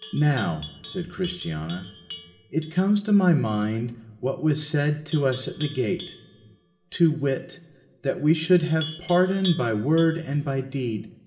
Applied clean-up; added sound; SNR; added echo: none; Livestock, farm animals, working animals; 18 dB; reverberation time 1.4 s.